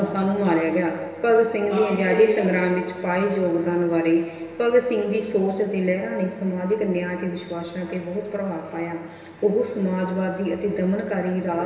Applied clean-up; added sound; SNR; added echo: none; none; none; reverberation time 2.1 s.